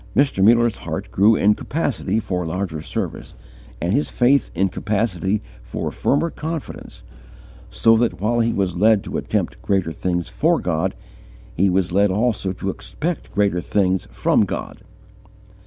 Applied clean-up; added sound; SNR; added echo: none; none; none; none.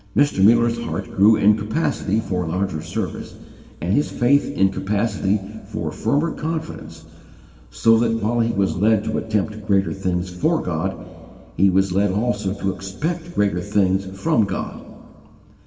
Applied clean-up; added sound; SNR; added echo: none; none; none; reverberation time 1.9 s.